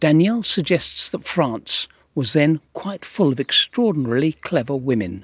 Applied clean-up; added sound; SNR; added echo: none; none; none; none.